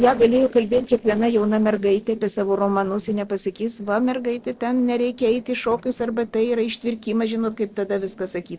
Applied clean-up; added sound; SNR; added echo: neural separator model SepFormer DNS4.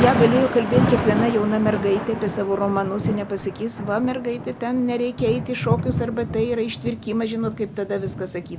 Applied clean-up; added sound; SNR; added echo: none; Thunder / Rain; 4 dB; none.